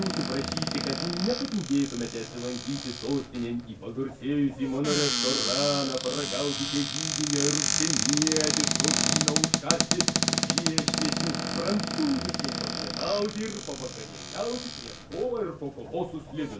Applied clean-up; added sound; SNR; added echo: none; Cupboard open or close; -1 dB; reverberation time 0.2 s.